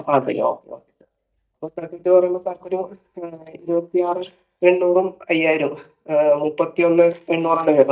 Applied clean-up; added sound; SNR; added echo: neural mask model DeepFilterNet 3.